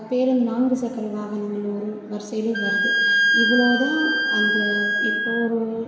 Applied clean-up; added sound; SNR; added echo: none; Wind instrument, woodwind instrument; -2 dB; reverberation time 2.1 s.